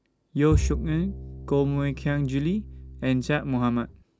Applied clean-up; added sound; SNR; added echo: none; Bowed string instrument; 6 dB; none.